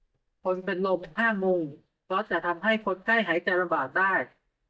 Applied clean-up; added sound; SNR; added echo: neural mask model DeepFilterNet 3.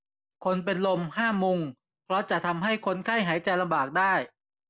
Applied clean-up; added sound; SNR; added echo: none; none; none; none.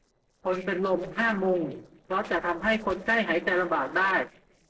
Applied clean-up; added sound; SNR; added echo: neural separator model SepFormer DNS4.